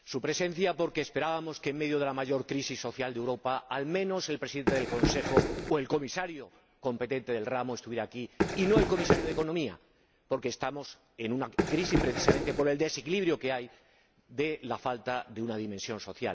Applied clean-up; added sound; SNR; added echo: none; Run; -4 dB; none.